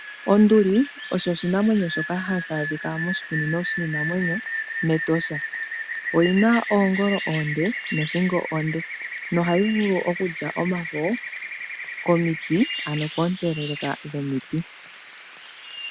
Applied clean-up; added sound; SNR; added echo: none; Rain; 8 dB; none.